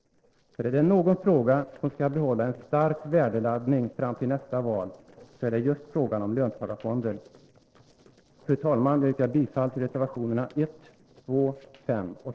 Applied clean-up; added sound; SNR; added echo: neural separator model SepFormer DNS4.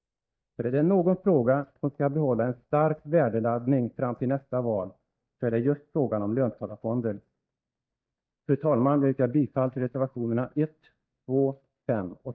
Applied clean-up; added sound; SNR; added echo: neural mask model DeepFilterNet 3.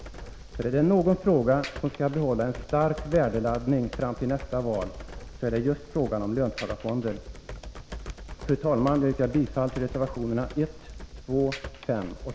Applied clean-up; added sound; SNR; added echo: none; Computer keyboard; 13 dB; none.